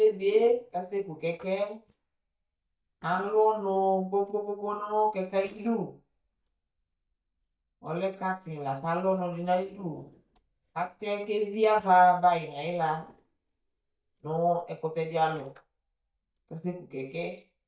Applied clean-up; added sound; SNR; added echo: neural mask model DeepFilterNet 3.